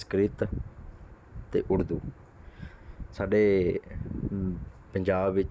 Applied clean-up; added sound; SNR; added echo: none; none; none; none.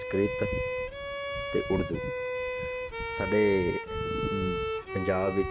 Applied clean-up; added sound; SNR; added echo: none; Bowed string instrument; 3 dB; none.